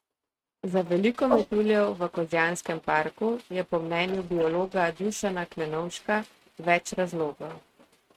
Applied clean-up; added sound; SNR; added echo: neural mask model RNNoise.